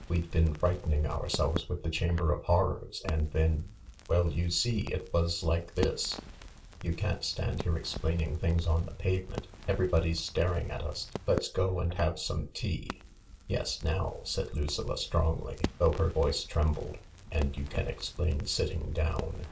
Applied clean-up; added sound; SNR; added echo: none; Crackle; 14 dB; reverberation time 0.2 s.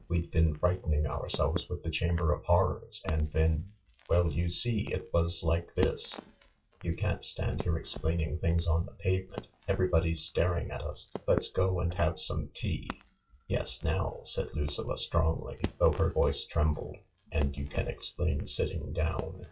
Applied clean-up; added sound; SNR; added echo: classical method WPE with log-MMSE.